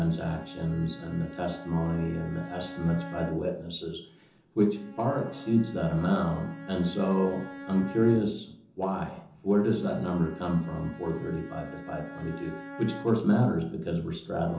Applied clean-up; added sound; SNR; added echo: none; Bowed string instrument; 16 dB; reverberation time 0.6 s.